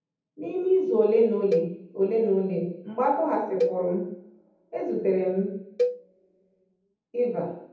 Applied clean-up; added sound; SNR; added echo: none; Cowbell; 7 dB; reverberation time 0.8 s.